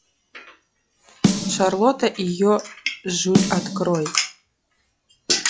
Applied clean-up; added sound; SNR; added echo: classical method log-MMSE.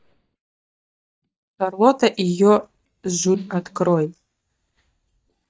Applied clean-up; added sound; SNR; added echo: neural mask model DeepFilterNet 3.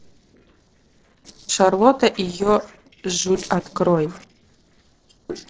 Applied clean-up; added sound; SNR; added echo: neural separator model SepFormer DNS4.